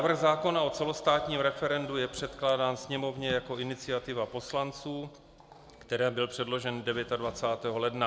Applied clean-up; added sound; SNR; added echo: none; none; none; none.